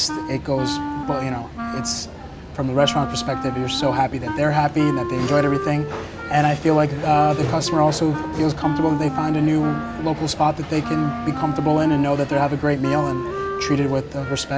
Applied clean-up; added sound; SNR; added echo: none; Wind instrument, woodwind instrument; 8 dB; none.